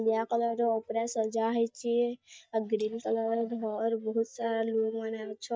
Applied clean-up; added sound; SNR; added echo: neural mask model DeepFilterNet 3.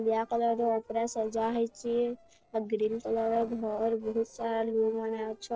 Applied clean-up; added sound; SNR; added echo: neural separator model SepFormer DNS4.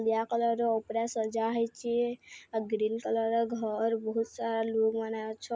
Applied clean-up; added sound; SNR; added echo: none; none; none; none.